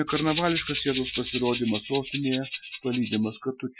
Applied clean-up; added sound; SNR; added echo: classical method Wiener filter.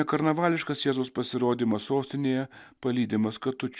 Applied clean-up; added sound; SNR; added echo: none; none; none; none.